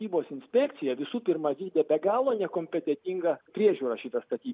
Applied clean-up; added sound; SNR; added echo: none; none; none; none.